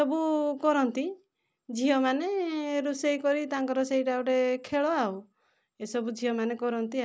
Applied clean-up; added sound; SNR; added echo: none; none; none; none.